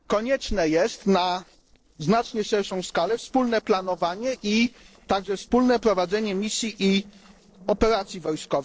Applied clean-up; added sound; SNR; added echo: neural separator model SepFormer DNS4.